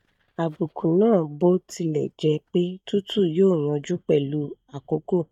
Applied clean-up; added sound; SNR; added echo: neural mask model DeepFilterNet 3.